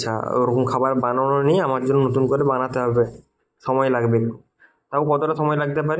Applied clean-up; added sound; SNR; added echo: neural mask model DeepFilterNet 3.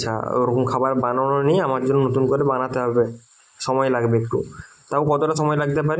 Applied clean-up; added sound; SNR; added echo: neural mask model Resemble Enhance denoiser.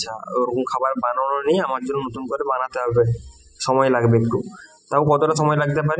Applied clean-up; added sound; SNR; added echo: classical method spectral subtraction.